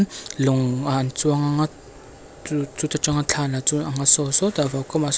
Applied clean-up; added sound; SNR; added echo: none; none; none; none.